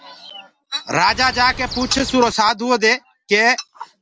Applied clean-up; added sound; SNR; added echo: none; Chirp, tweet; 11 dB; none.